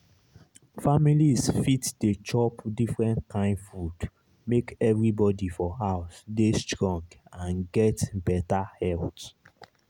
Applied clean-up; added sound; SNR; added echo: none; none; none; none.